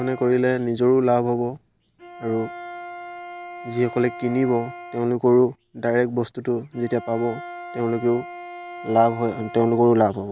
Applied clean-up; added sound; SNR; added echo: none; Bowed string instrument; 16 dB; none.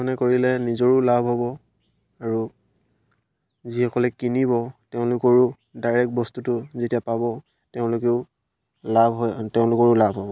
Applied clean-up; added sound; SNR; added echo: none; none; none; none.